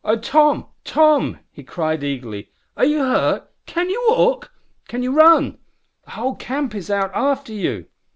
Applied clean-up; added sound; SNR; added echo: none; none; none; none.